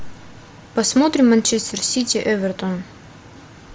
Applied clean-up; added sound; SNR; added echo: none; none; none; none.